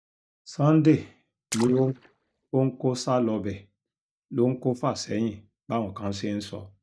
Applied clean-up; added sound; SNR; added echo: neural mask model DeepFilterNet 3.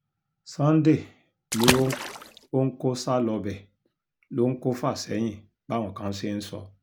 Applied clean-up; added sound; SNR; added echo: none; Water / Splash, splatter; 3 dB; none.